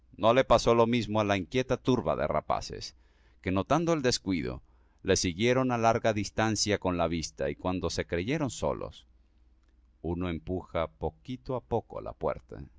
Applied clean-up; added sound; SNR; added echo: none; none; none; none.